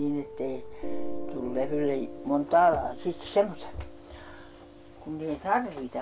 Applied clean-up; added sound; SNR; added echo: none; Piano; 7 dB; none.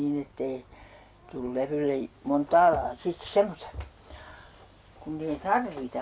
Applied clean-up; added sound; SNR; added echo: none; none; none; none.